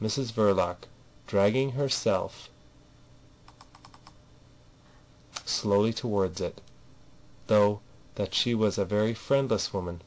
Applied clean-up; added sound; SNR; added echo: none; none; none; none.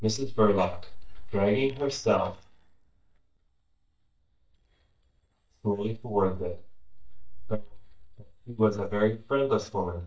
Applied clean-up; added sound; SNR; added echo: neural mask model DeepFilterNet 3.